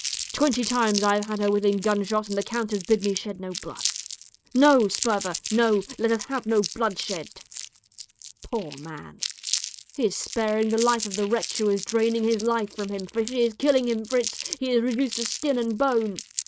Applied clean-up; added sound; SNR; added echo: neural mask model RNNoise.